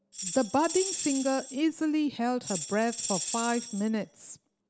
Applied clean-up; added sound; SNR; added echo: none; Tambourine; 7 dB; none.